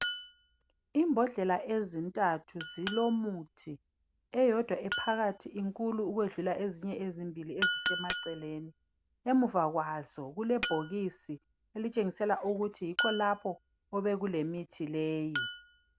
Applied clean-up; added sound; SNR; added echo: none; Chink, clink; 0 dB; none.